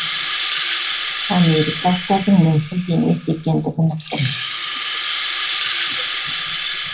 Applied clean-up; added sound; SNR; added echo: none; Rattle (instrument); 4 dB; reverberation time 0.4 s.